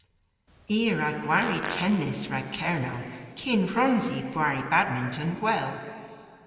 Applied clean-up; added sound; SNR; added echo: none; Fart; 13 dB; reverberation time 2.4 s.